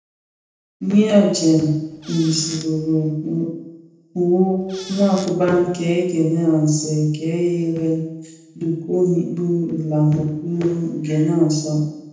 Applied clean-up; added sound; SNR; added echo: none; Squeak / Cupboard open or close; 18 dB; reverberation time 0.9 s.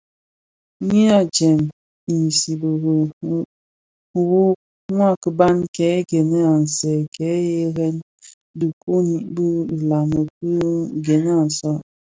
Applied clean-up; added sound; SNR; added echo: none; none; none; none.